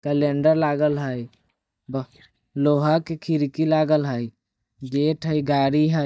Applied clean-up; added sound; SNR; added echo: neural mask model DeepFilterNet 3.